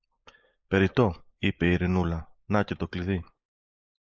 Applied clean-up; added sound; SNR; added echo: neural mask model Resemble Enhance denoiser.